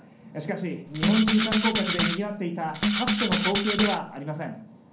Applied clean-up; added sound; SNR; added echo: none; Rattle (instrument); -2 dB; reverberation time 0.6 s.